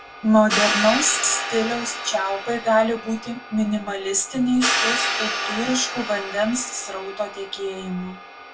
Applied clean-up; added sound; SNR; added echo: none; Hi-hat; 5 dB; reverberation time 0.2 s.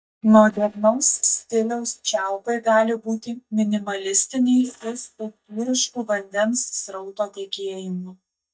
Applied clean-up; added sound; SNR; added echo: neural mask model DeepFilterNet 3.